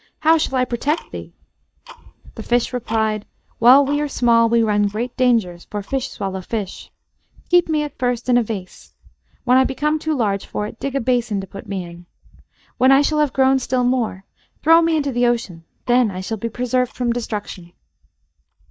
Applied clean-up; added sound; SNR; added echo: neural mask model DeepFilterNet 3.